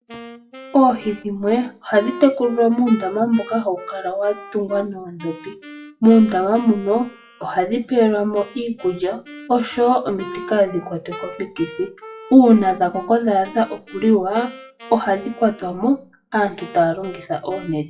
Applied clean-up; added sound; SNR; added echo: classical method WPE with log-MMSE.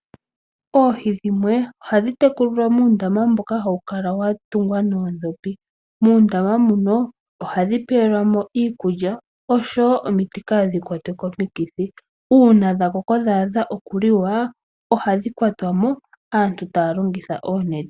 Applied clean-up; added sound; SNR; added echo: none; none; none; none.